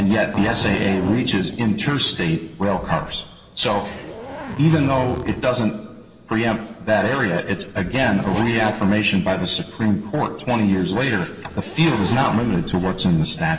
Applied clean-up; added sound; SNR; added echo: none; Zipper (clothing); 14 dB; reverberation time 1.6 s.